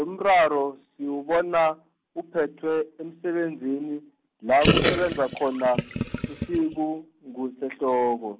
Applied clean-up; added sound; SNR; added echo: none; Gurgling; 1 dB; none.